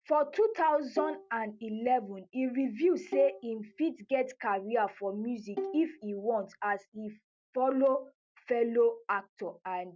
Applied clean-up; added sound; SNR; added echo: none; Bowed string instrument; 10 dB; none.